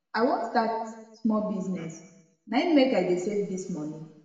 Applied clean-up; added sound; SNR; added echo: none; none; none; reverberation time 1.0 s.